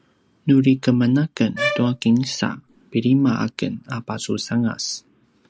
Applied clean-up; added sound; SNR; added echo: none; Bowed string instrument; 8 dB; none.